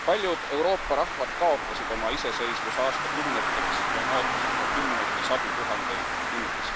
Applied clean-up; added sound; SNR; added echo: none; Traffic noise, roadway noise; -2 dB; none.